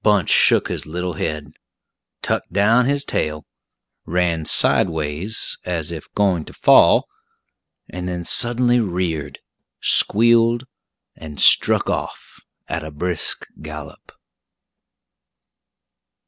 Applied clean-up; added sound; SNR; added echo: none; none; none; none.